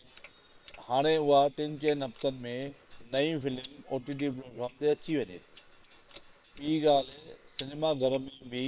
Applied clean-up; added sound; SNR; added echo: neural separator model SepFormer WHAM!.